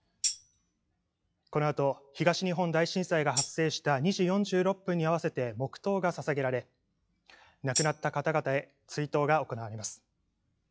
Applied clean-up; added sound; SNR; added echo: classical method log-MMSE.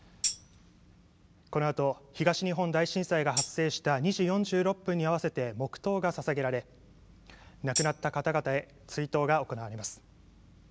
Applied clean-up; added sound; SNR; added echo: none; Tambourine; 6 dB; none.